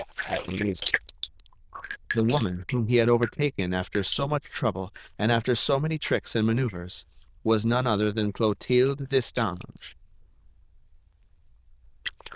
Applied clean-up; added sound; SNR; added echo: neural diffusion model UNIVERSE++.